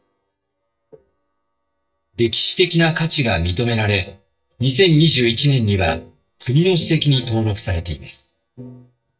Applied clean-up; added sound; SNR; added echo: neural mask model DeepFilterNet 3.